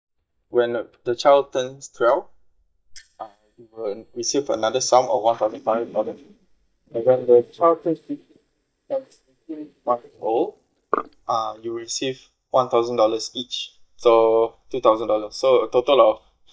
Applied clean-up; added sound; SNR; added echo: neural mask model DeepFilterNet 3.